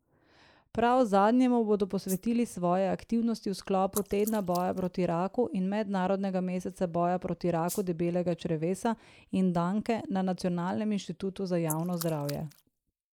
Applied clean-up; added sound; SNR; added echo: neural mask model Resemble Enhance denoiser.